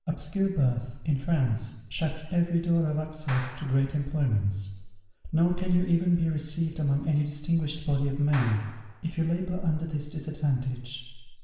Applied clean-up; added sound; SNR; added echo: none; Clapping; 17 dB; reverberation time 1.0 s.